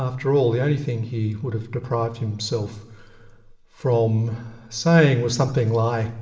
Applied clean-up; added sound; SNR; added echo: none; none; none; reverberation time 1.0 s.